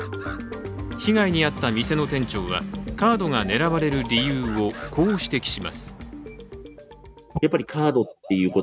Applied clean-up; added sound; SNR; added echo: none; Animal + Bowed string instrument; 20 dB; none.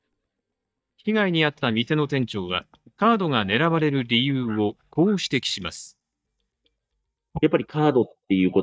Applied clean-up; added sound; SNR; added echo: neural mask model DeepFilterNet 3.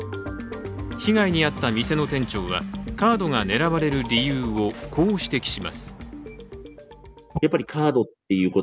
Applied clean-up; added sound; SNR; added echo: none; none; none; none.